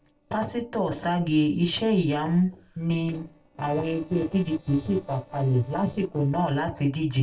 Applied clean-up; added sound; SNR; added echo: neural separator model SepFormer DNS4.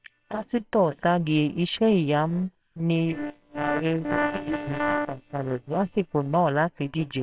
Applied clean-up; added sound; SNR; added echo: neural separator model SepFormer WHAMR!.